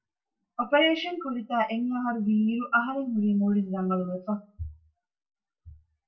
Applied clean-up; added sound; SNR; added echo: none; none; none; reverberation time 0.2 s.